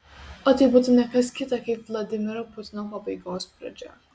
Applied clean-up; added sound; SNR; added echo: none; none; none; none.